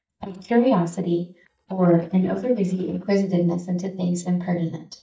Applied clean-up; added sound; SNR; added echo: neural mask model DeepFilterNet 3.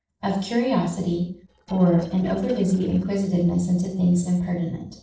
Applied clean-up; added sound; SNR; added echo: neural separator model SepFormer DNS4.